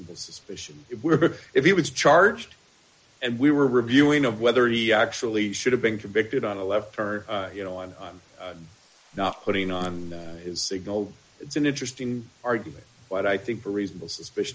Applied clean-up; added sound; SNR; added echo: neural mask model Resemble Enhance denoiser.